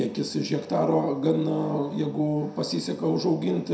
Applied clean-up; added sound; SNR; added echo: none; none; none; reverberation time 0.5 s.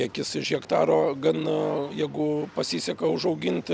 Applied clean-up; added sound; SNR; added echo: none; none; none; none.